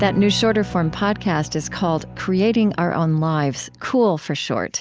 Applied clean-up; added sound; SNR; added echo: none; none; none; none.